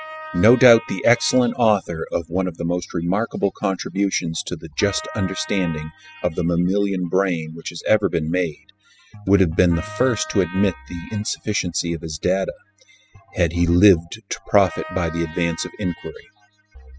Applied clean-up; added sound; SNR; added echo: classical method spectral subtraction.